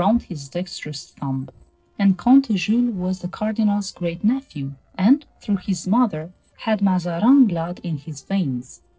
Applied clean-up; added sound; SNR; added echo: neural separator model SepFormer DNS4.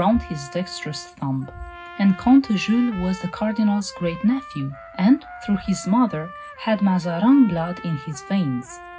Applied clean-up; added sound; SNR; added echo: none; Trumpet; 17 dB; reverberation time 0.4 s.